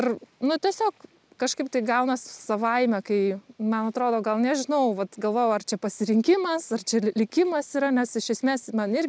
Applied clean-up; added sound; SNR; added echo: none; none; none; none.